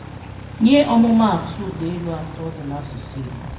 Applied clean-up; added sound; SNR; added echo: none; Aircraft; 13 dB; reverberation time 0.7 s.